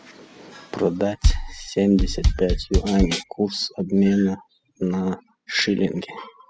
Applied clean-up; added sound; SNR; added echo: classical method spectral subtraction.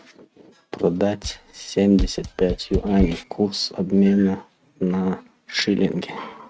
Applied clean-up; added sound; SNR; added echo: neural mask model RNNoise.